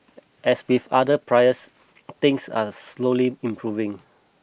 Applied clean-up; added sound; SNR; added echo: none; none; none; none.